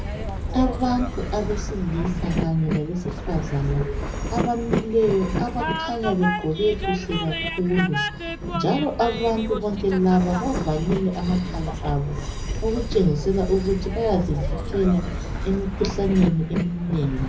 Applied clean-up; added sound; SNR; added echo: none; Train; 4 dB; reverberation time 0.4 s.